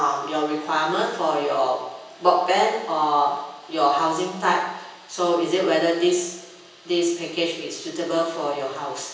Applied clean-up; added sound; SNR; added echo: none; none; none; reverberation time 0.9 s.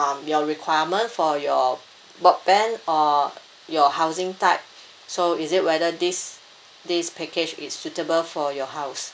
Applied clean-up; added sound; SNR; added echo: none; none; none; none.